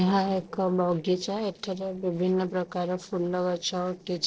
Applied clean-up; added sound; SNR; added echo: neural separator model SepFormer DNS4.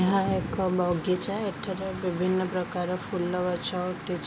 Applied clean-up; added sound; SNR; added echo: none; none; none; none.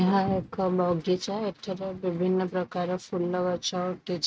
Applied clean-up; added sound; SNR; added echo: neural mask model RNNoise.